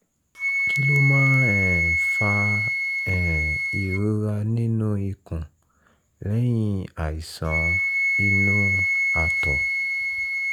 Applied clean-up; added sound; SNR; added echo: none; Wind instrument, woodwind instrument; -1 dB; none.